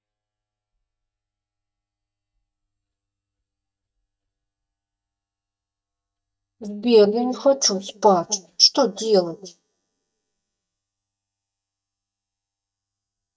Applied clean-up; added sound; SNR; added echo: neural mask model DeepFilterNet 3.